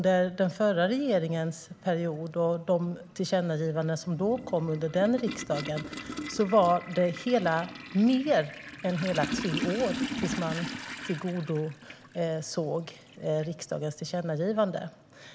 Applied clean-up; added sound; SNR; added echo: none; Toilet flush; 12 dB; none.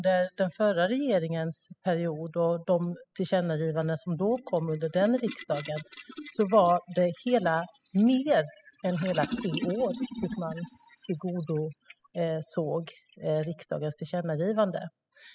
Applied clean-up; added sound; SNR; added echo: classical method spectral subtraction.